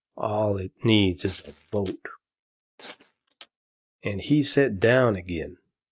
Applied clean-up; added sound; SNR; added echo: neural mask model RNNoise.